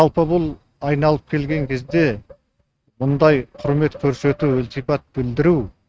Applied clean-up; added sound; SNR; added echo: neural mask model RNNoise.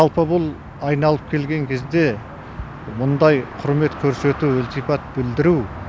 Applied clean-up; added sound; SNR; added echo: none; none; none; none.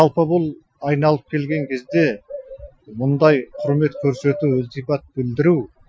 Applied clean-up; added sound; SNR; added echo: classical method Wiener filter.